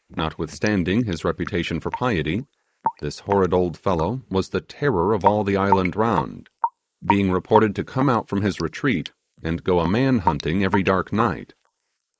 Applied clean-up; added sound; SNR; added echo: neural mask model Resemble Enhance denoiser.